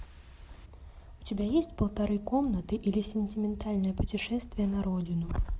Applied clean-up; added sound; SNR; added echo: none; none; none; none.